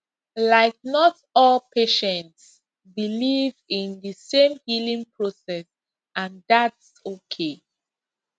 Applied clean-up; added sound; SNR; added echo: none; none; none; none.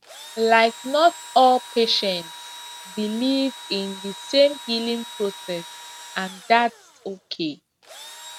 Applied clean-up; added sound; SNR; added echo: none; Engine / Drill; 17 dB; none.